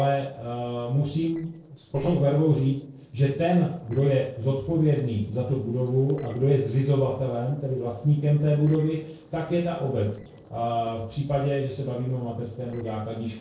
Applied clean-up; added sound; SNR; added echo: neural separator model SepFormer DNS4.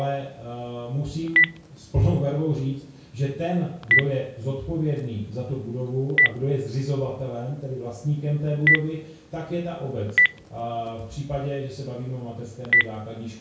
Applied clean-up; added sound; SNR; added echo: none; Telephone; 0 dB; reverberation time 0.6 s.